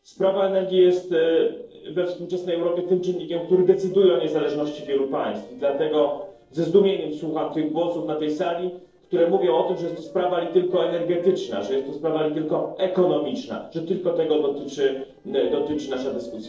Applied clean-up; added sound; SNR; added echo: neural separator model SepFormer DNS4.